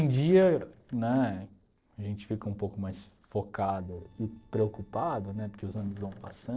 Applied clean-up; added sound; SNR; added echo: neural separator model SepFormer DNS4.